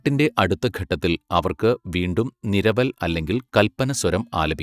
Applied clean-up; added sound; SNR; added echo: neural mask model DeepFilterNet 3.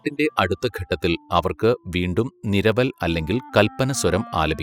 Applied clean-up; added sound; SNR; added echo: classical method spectral subtraction.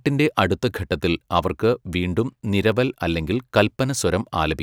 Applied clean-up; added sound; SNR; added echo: none; none; none; none.